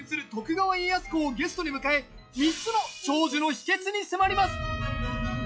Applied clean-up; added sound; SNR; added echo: classical method log-MMSE.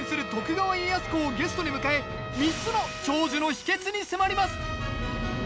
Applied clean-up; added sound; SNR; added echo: none; Trumpet; 11 dB; none.